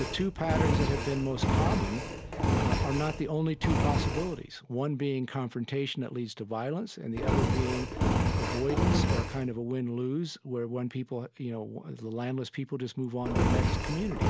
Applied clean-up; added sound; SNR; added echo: none; Engine; -2 dB; none.